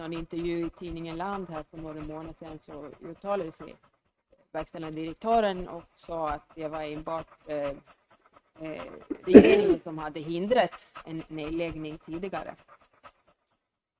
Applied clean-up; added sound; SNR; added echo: neural mask model RNNoise.